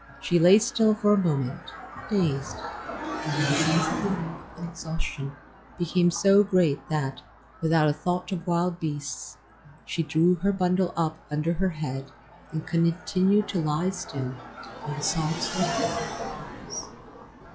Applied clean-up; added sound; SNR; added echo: classical method log-MMSE.